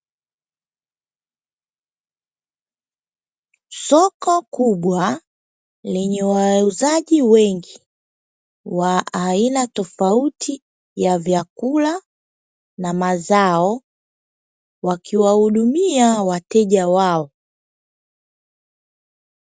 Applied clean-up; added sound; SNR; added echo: none; none; none; none.